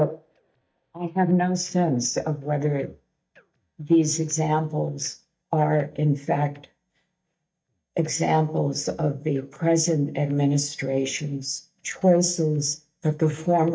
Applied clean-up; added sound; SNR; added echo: neural mask model DeepFilterNet 3.